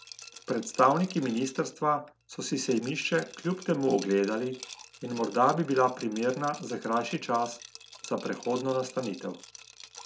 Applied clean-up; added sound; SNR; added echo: none; Liquid; 19 dB; none.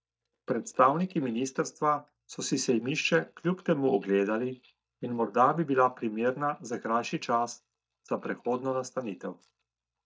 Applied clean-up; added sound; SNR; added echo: neural mask model DeepFilterNet 3.